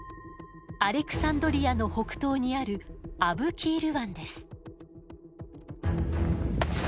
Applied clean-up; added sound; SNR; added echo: none; none; none; none.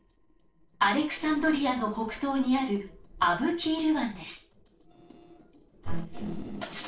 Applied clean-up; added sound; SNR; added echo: neural separator model SepFormer DNS4.